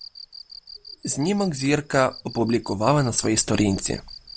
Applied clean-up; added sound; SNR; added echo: none; Cricket; 19 dB; none.